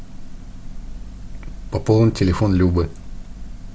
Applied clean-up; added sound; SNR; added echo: none; none; none; none.